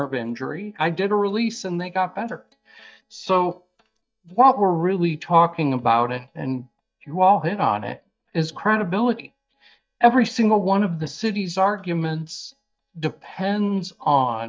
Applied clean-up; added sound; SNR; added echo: neural mask model DeepFilterNet 3.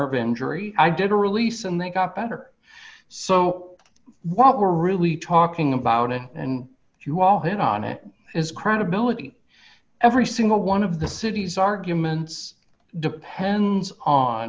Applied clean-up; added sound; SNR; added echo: none; none; none; none.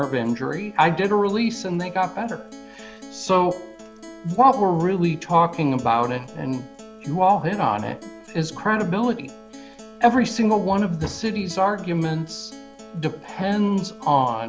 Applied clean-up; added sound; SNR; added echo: none; Acoustic guitar; 19 dB; none.